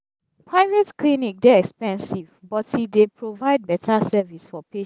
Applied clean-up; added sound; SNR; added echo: none; none; none; none.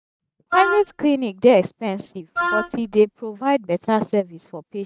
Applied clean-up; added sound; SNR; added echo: neural mask model RNNoise.